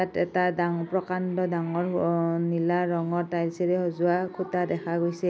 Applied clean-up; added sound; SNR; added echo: none; none; none; none.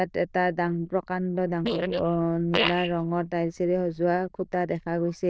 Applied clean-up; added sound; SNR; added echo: neural diffusion model UNIVERSE++.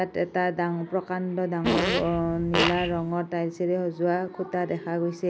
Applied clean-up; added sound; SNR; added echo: none; Fart; 1 dB; none.